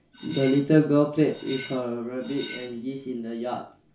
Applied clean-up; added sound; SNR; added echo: none; Cutlery, silverware; 16 dB; reverberation time 0.3 s.